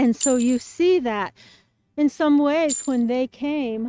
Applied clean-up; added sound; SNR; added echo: neural mask model RNNoise.